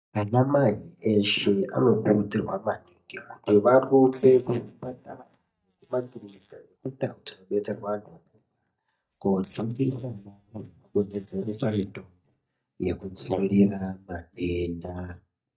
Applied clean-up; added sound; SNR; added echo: neural mask model DeepFilterNet 3.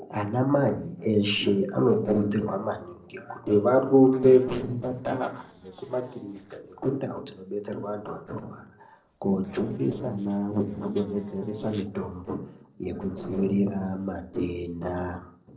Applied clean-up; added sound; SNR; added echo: neural separator model SepFormer DNS4.